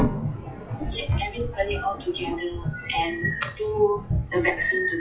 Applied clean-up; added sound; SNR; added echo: classical method WPE with log-MMSE.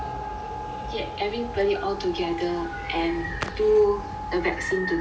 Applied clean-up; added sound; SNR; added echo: none; none; none; none.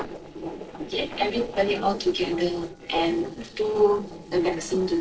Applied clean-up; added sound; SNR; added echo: neural separator model SepFormer DNS4.